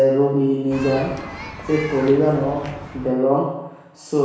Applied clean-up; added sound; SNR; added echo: none; Human group actions; 13 dB; reverberation time 1.1 s.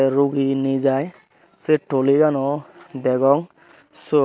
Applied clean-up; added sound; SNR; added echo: none; none; none; none.